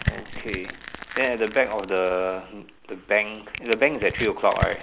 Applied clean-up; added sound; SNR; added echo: none; Crushing; 8 dB; none.